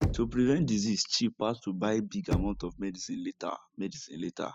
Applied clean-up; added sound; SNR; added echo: classical method spectral subtraction.